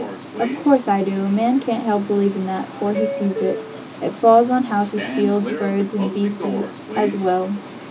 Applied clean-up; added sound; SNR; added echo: none; Subway, metro, underground; 9 dB; reverberation time 0.2 s.